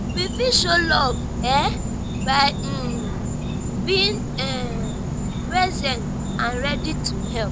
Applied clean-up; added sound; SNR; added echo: none; Insect; 1 dB; none.